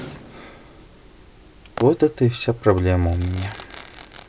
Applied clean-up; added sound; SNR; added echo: none; Crackle / Fireworks; 17 dB; none.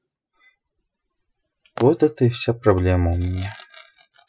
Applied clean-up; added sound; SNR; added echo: classical method Wiener filter.